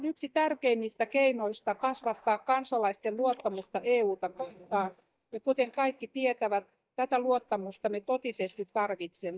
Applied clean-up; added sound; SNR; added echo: neural mask model DeepFilterNet 3.